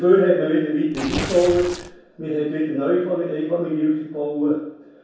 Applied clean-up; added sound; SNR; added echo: none; Tearing; 10 dB; reverberation time 0.7 s.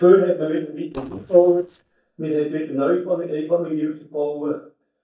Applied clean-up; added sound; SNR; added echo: neural mask model DeepFilterNet 3.